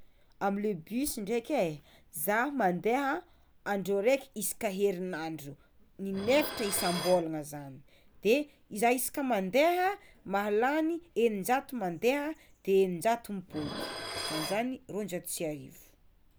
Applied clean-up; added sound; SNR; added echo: none; Dishes, pots, and pans; 11 dB; none.